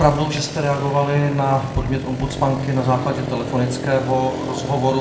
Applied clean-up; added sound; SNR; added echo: none; Motorcycle; 8 dB; reverberation time 0.7 s.